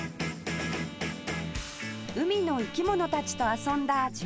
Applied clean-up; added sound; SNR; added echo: none; Bowed string instrument; 15 dB; none.